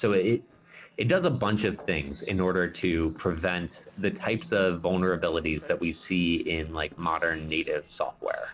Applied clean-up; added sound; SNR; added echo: neural separator model SepFormer DNS4.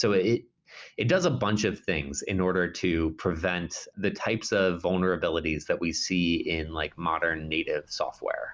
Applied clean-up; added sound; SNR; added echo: none; none; none; none.